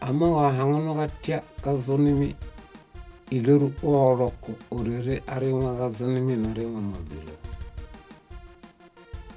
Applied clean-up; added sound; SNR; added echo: none; Drum kit; 16 dB; none.